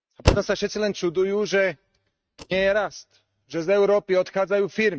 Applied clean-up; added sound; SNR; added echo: neural mask model RNNoise.